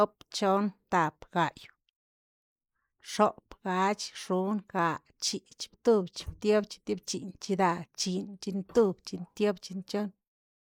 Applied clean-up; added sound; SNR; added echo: neural mask model Resemble Enhance denoiser.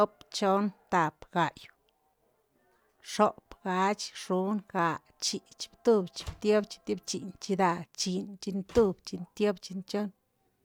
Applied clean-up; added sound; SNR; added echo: none; Slam; 17 dB; none.